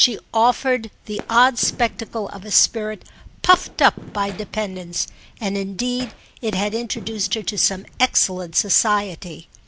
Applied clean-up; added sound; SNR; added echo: none; Fireworks + Hammer; 19 dB; none.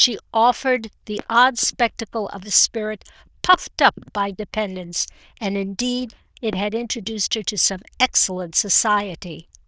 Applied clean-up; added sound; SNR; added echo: neural diffusion model UNIVERSE++.